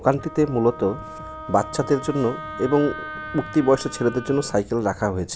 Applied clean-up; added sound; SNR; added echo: none; Wind instrument, woodwind instrument; 14 dB; none.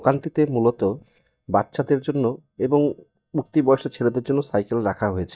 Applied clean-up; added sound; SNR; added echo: neural mask model DeepFilterNet 3.